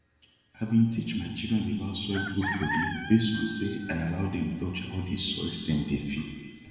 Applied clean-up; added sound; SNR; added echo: none; Chicken, rooster; 7 dB; reverberation time 1.6 s.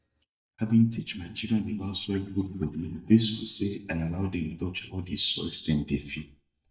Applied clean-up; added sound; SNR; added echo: neural mask model DeepFilterNet 3.